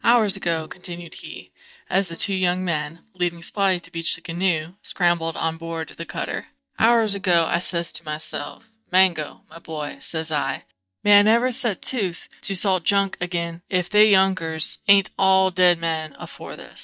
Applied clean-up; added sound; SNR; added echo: neural mask model DeepFilterNet 3.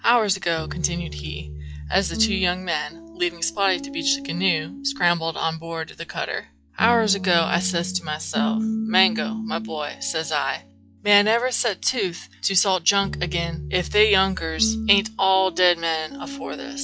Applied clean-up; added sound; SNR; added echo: classical method log-MMSE.